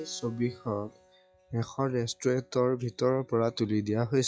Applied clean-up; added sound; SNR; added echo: classical method log-MMSE.